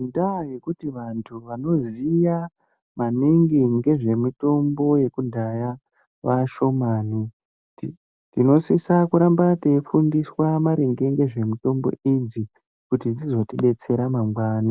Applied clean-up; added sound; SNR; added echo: none; none; none; none.